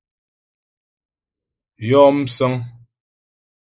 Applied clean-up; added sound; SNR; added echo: neural mask model Resemble Enhance denoiser.